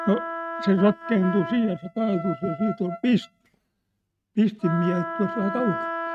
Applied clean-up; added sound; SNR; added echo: neural mask model RNNoise.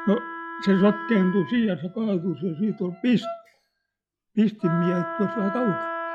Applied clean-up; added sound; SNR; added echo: classical method log-MMSE.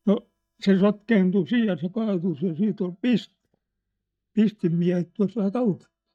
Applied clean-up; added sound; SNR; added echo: neural mask model DeepFilterNet 3.